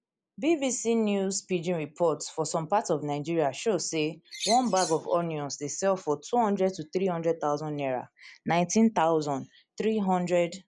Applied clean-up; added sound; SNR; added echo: neural mask model Resemble Enhance denoiser.